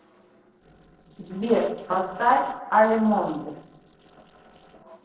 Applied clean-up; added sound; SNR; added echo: neural separator model SepFormer DNS4.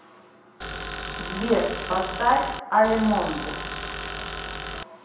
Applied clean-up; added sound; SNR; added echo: none; Tools; 7 dB; reverberation time 0.9 s.